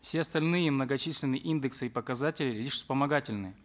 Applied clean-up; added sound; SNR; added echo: none; none; none; none.